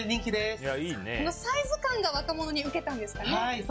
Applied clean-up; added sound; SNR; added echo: none; none; none; none.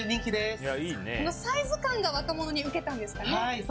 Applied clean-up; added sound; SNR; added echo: none; Bowed string instrument + Marimba, xylophone; 14 dB; none.